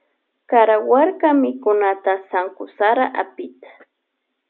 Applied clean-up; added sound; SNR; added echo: none; none; none; none.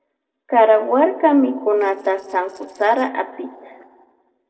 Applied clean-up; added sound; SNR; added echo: neural separator model SepFormer DNS4.